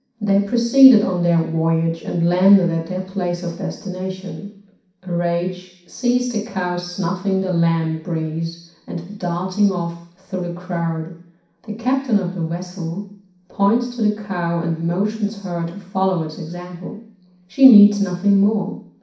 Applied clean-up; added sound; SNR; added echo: none; none; none; reverberation time 0.6 s.